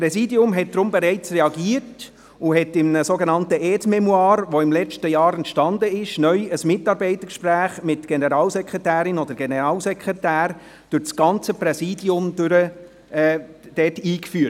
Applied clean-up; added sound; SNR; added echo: none; none; none; none.